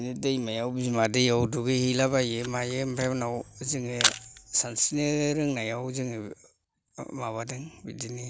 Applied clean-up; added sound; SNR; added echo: none; Camera; 6 dB; none.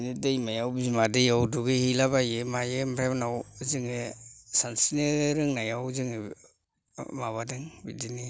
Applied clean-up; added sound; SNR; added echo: none; none; none; none.